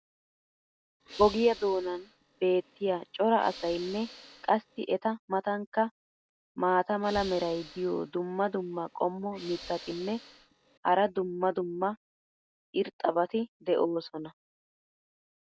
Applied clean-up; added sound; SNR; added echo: none; Hiss / Breathing; 17 dB; none.